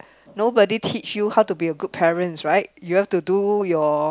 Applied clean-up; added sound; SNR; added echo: none; none; none; none.